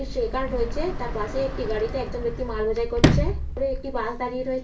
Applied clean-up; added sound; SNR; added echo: none; Sliding door; -1 dB; reverberation time 0.3 s.